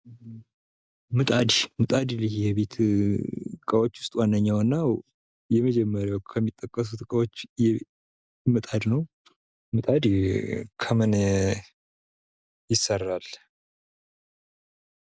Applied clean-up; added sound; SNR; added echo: none; none; none; none.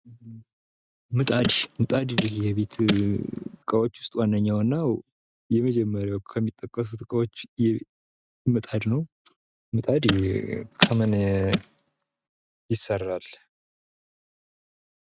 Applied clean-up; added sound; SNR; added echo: neural mask model RNNoise.